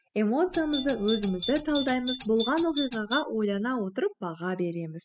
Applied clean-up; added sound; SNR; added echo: classical method spectral subtraction.